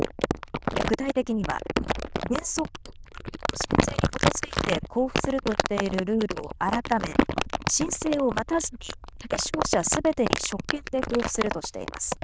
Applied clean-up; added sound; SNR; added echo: neural diffusion model UNIVERSE++.